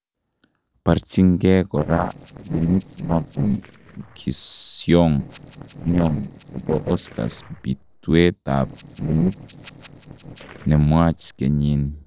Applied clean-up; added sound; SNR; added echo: neural separator model SepFormer DNS4.